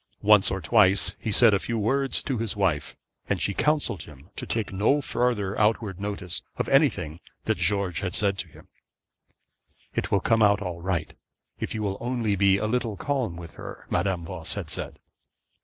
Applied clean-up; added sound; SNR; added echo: neural separator model SepFormer DNS4.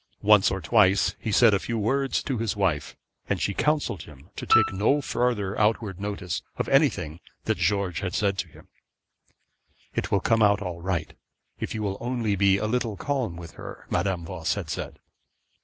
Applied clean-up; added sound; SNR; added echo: none; Piano; 3 dB; none.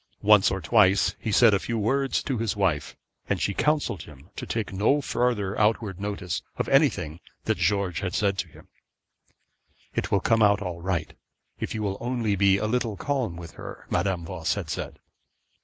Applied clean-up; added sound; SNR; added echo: none; none; none; none.